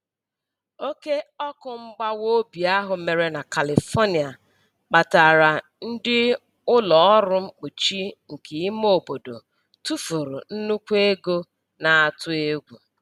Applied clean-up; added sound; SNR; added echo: none; none; none; none.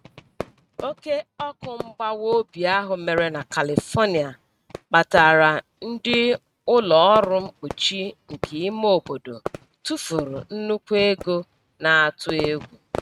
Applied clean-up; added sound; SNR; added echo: neural mask model RNNoise.